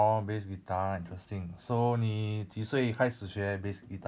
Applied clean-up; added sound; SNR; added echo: none; none; none; none.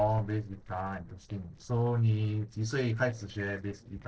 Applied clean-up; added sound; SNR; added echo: neural separator model SepFormer DNS4.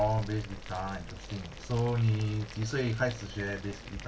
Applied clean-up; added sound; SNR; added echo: none; Boiling; 12 dB; reverberation time 0.2 s.